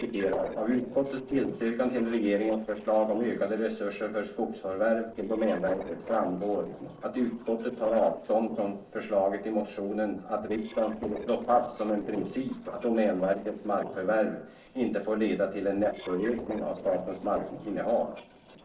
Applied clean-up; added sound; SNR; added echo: neural separator model SepFormer DNS4.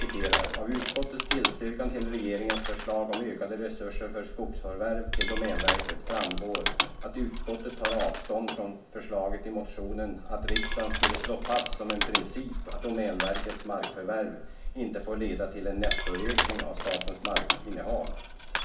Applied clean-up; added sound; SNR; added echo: none; Crushing; -3 dB; reverberation time 0.4 s.